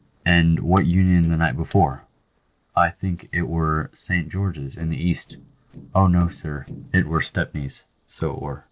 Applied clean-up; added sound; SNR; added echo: neural separator model SepFormer DNS4.